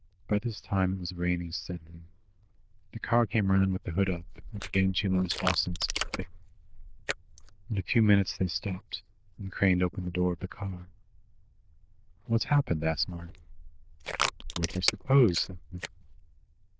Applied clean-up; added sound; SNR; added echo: neural diffusion model UNIVERSE++.